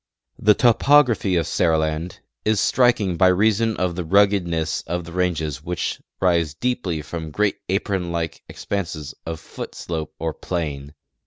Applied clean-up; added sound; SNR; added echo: none; none; none; none.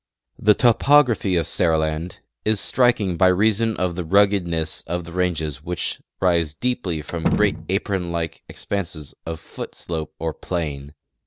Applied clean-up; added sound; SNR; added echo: none; Slam; 7 dB; none.